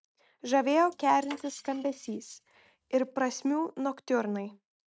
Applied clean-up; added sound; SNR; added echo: neural mask model RNNoise.